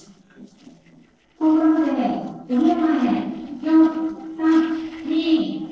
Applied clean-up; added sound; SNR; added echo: neural separator model SepFormer DNS4.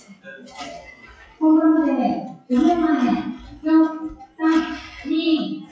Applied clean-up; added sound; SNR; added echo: classical method WPE with log-MMSE.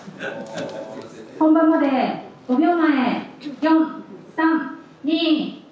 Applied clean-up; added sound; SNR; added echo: none; none; none; none.